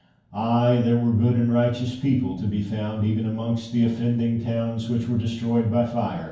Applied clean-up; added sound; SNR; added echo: none; none; none; reverberation time 0.9 s.